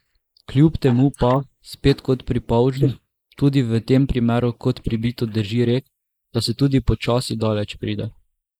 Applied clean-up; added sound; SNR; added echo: neural mask model Resemble Enhance denoiser.